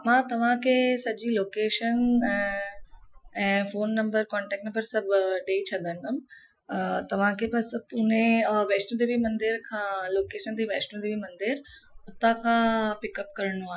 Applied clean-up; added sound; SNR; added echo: classical method Wiener filter.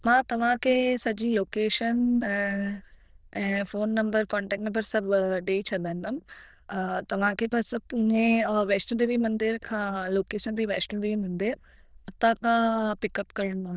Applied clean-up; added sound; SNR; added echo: neural diffusion model UNIVERSE++.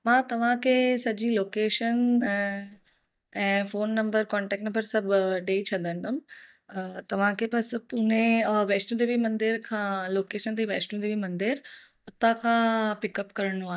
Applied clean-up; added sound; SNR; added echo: neural mask model DeepFilterNet 3.